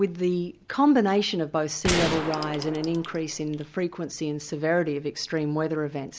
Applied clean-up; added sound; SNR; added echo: none; Gunshot, gunfire; 5 dB; none.